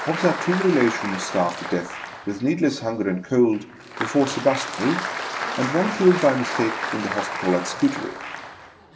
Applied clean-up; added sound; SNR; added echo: none; Applause; 7 dB; reverberation time 1.0 s.